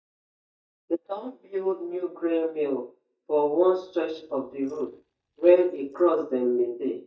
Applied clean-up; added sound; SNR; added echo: neural mask model DeepFilterNet 3.